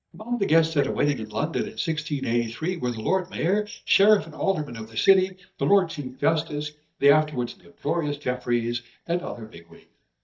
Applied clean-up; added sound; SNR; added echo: neural mask model DeepFilterNet 3.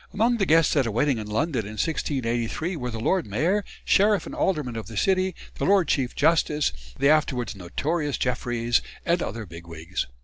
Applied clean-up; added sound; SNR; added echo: none; none; none; none.